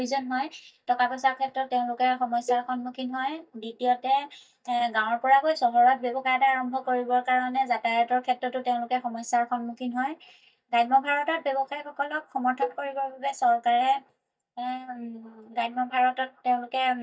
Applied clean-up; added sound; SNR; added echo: neural mask model DeepFilterNet 3.